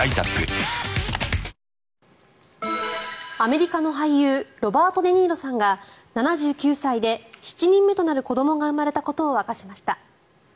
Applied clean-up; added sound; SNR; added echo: none; none; none; none.